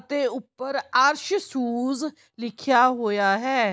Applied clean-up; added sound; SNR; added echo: none; none; none; none.